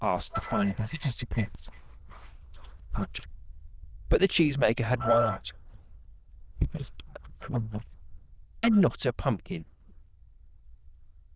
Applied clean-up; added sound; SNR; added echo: neural diffusion model UNIVERSE++.